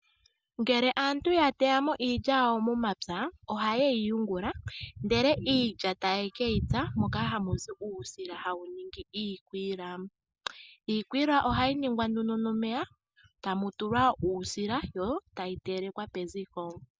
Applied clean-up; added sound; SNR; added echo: none; none; none; none.